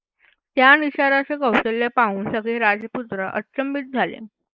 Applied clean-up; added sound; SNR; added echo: neural mask model Resemble Enhance denoiser.